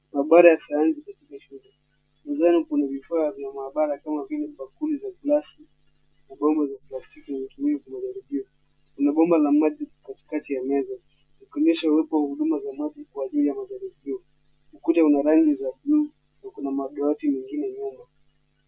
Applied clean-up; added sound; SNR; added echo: classical method Wiener filter.